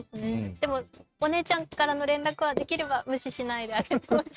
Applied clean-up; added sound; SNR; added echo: neural mask model RNNoise.